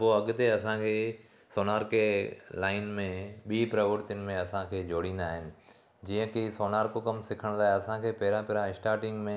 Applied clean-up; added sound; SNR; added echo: none; none; none; none.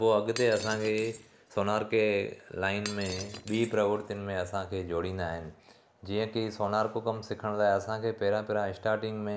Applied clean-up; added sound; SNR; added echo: none; Shatter; 15 dB; none.